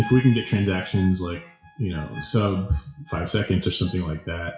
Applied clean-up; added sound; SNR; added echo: classical method WPE with log-MMSE.